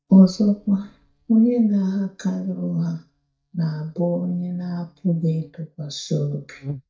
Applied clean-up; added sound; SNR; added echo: neural mask model DeepFilterNet 3.